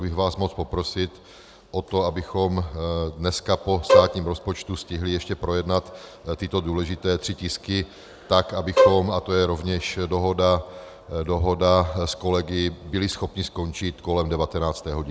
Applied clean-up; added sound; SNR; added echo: none; Bowed string instrument; -2 dB; none.